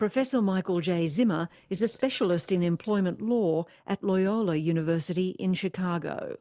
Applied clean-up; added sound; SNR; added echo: neural separator model SepFormer DNS4.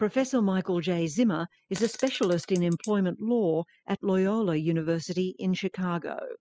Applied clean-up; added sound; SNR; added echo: classical method spectral subtraction.